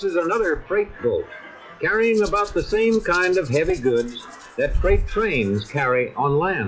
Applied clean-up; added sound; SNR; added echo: classical method log-MMSE.